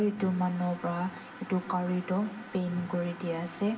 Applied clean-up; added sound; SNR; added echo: none; none; none; reverberation time 0.8 s.